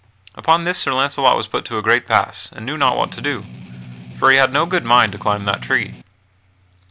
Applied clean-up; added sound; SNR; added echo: none; Strum; 16 dB; none.